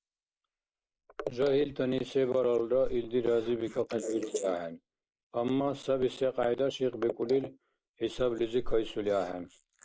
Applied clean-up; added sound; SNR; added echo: neural mask model Resemble Enhance denoiser.